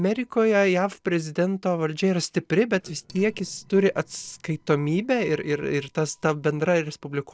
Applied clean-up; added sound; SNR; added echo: neural separator model SepFormer DNS4.